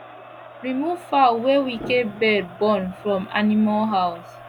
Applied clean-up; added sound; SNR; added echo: none; Crowd + Piano; 18 dB; none.